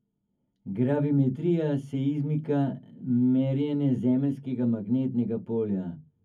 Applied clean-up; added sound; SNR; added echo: none; none; none; reverberation time 0.3 s.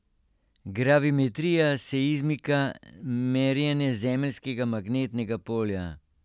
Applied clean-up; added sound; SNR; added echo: none; none; none; none.